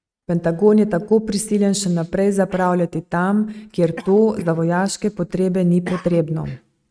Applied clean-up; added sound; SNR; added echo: neural mask model RNNoise.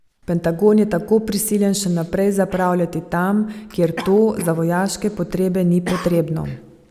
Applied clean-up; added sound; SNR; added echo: none; Cough; 19 dB; none.